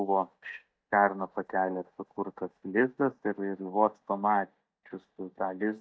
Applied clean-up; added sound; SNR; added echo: neural mask model DeepFilterNet 3.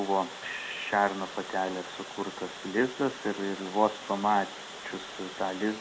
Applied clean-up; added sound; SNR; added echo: none; Water; 12 dB; reverberation time 2.1 s.